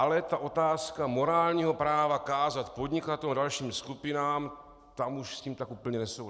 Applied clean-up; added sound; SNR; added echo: none; none; none; none.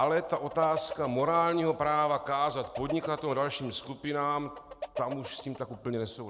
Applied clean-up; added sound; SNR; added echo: none; Chicken, rooster; 14 dB; none.